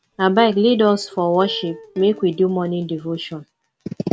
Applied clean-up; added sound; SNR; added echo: none; Plucked string instrument; 19 dB; none.